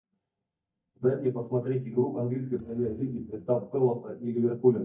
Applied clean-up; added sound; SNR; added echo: neural mask model DeepFilterNet 3.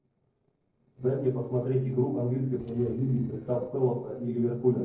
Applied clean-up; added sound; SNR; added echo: neural separator model SepFormer DNS4.